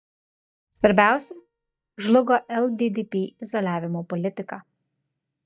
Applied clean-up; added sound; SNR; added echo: neural mask model DeepFilterNet 3.